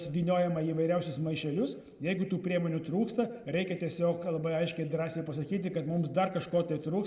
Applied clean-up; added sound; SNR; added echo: none; none; none; reverberation time 0.8 s.